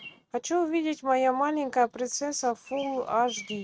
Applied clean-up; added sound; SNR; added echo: neural mask model RNNoise.